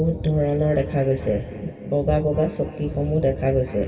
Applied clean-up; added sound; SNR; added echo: none; none; none; reverberation time 2.9 s.